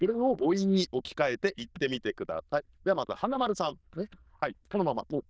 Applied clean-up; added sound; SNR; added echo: neural diffusion model UNIVERSE++.